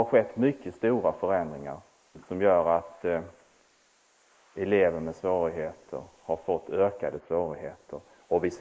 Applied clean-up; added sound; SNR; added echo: neural mask model Resemble Enhance denoiser.